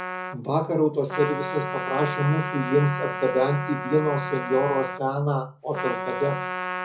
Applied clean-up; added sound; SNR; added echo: none; Trumpet; 6 dB; reverberation time 0.4 s.